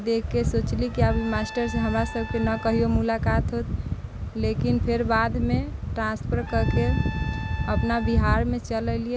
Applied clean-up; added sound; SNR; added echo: none; Trumpet; 16 dB; none.